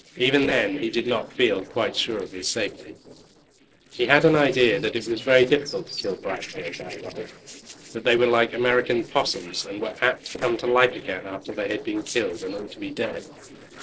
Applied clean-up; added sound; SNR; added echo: neural separator model SepFormer DNS4.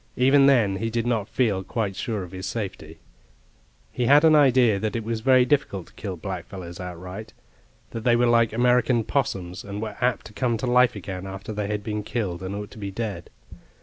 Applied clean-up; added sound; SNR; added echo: none; none; none; none.